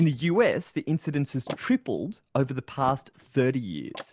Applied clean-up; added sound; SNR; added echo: neural mask model Resemble Enhance denoiser.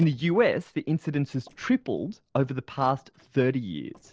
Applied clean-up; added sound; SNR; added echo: neural separator model SepFormer DNS4.